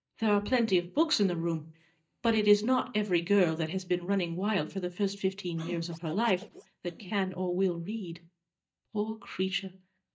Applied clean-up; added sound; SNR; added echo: neural mask model DeepFilterNet 3.